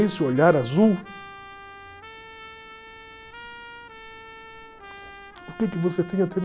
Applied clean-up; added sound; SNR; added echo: none; Trumpet; 17 dB; none.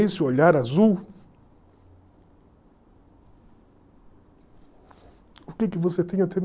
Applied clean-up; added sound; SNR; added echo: none; none; none; none.